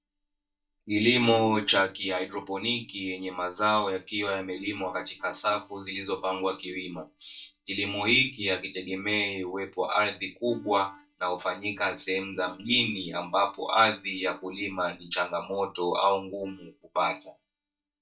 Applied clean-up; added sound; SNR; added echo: neural mask model DeepFilterNet 3.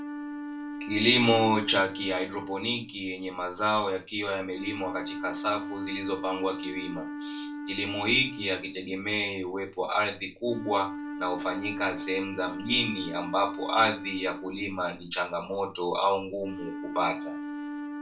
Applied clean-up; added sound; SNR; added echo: none; Wind instrument, woodwind instrument; 9 dB; reverberation time 0.2 s.